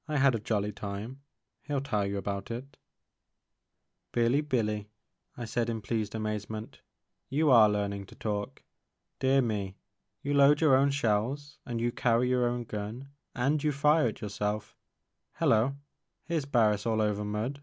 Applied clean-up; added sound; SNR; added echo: none; none; none; none.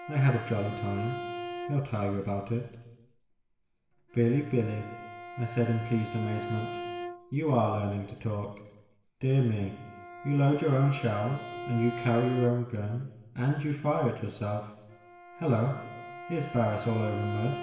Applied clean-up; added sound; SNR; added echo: none; Bowed string instrument; 12 dB; reverberation time 1.0 s.